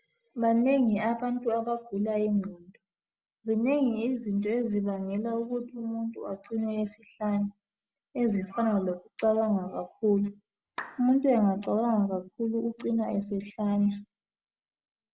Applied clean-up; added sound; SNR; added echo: none; Clapping; 15 dB; none.